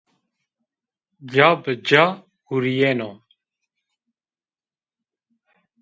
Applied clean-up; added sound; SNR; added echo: none; none; none; none.